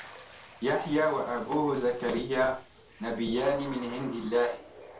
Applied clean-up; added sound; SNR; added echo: none; Water / Splash, splatter; 18 dB; reverberation time 0.3 s.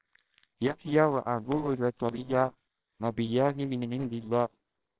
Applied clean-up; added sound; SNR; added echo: neural separator model SepFormer WHAMR!.